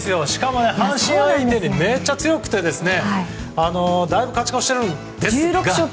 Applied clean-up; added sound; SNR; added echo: none; none; none; none.